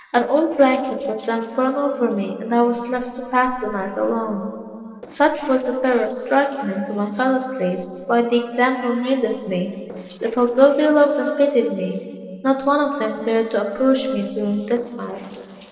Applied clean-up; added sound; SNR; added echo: neural separator model SepFormer DNS4.